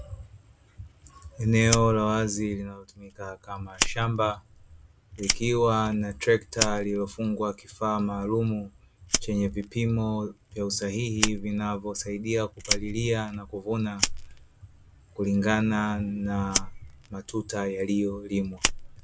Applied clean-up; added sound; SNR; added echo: none; Fire; 7 dB; none.